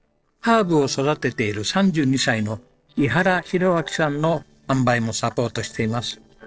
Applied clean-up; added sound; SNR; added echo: neural separator model SepFormer DNS4.